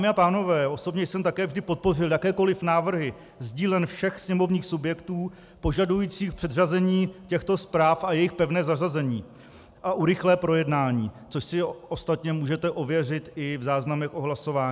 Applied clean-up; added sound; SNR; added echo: none; none; none; none.